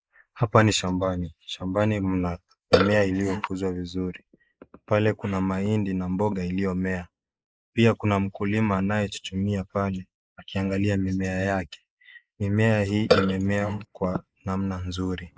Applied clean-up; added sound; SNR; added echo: neural mask model Resemble Enhance denoiser.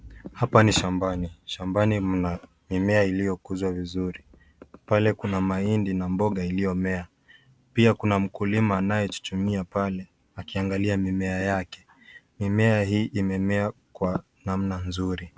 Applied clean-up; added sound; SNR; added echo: none; none; none; none.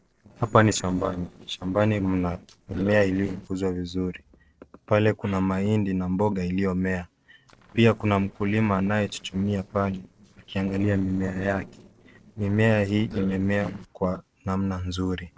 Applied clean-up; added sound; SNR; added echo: neural separator model SepFormer DNS4.